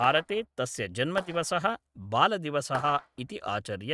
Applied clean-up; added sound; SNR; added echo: neural mask model RNNoise.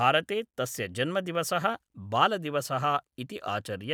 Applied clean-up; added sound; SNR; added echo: none; none; none; none.